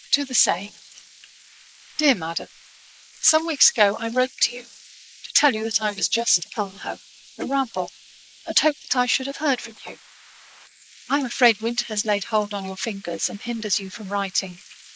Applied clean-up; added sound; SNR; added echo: neural mask model Resemble Enhance denoiser.